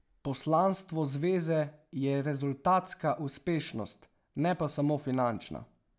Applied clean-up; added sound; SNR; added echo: none; none; none; none.